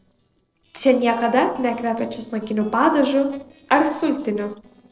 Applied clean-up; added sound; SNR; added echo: neural separator model SepFormer DNS4.